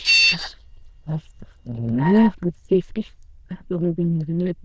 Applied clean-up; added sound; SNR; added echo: neural diffusion model UNIVERSE++.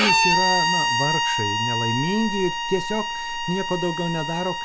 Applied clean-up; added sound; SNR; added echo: none; Bowed string instrument; -3 dB; none.